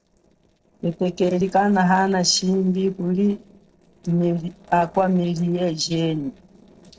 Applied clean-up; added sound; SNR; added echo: neural separator model SepFormer DNS4.